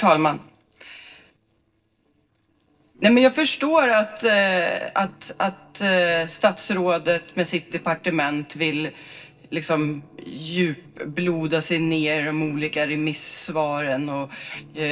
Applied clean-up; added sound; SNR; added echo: neural separator model SepFormer DNS4.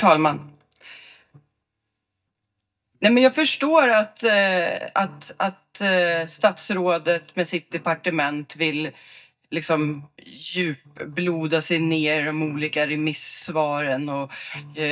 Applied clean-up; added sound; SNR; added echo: neural mask model DeepFilterNet 3.